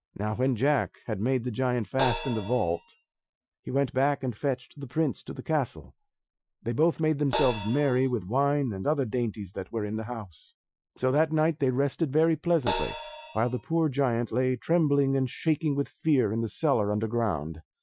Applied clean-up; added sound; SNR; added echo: classical method Wiener filter.